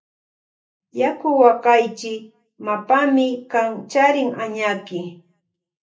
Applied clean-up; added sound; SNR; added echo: none; none; none; reverberation time 0.3 s.